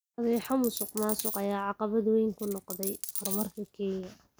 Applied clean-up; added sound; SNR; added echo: none; Coin (dropping); 7 dB; none.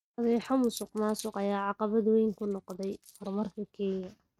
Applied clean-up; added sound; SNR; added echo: neural mask model RNNoise.